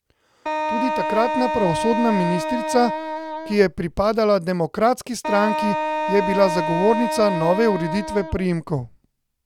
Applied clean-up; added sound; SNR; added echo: none; Wind instrument, woodwind instrument; 3 dB; none.